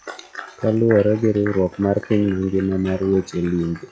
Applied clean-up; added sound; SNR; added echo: classical method log-MMSE.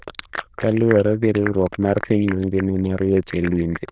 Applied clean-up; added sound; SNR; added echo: neural diffusion model UNIVERSE++.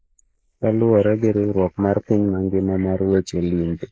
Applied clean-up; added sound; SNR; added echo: neural mask model Resemble Enhance denoiser.